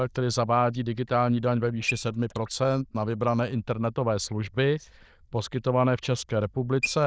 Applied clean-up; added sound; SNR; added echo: neural diffusion model UNIVERSE++.